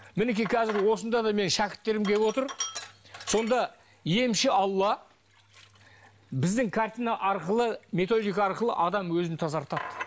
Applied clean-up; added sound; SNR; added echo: none; Sink (filling or washing); 16 dB; none.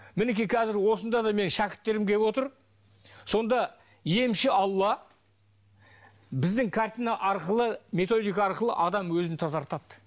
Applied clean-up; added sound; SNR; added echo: none; none; none; none.